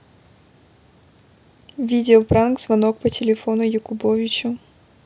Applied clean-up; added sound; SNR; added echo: none; none; none; none.